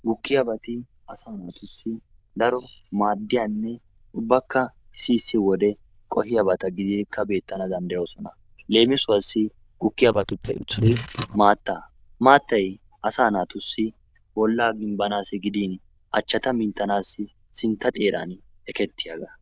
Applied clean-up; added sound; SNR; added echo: neural diffusion model UNIVERSE++.